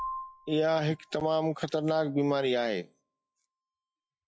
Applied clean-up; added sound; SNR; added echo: classical method log-MMSE.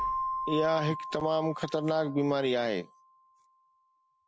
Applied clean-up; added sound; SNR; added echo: none; Keyboard (musical); 7 dB; none.